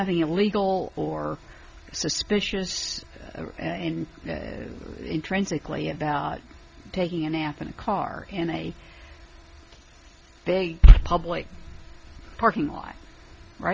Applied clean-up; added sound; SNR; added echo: none; none; none; none.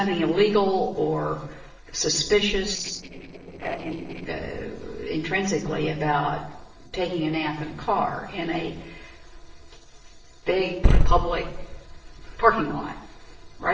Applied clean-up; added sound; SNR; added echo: neural separator model SepFormer DNS4.